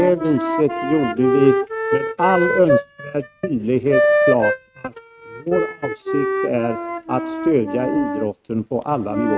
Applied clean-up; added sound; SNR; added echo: neural mask model RNNoise.